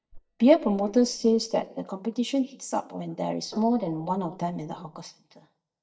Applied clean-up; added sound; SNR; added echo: neural mask model DeepFilterNet 3.